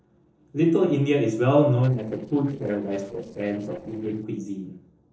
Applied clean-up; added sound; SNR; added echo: neural separator model SepFormer DNS4.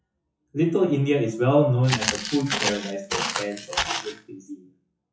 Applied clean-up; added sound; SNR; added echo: classical method WPE with log-MMSE.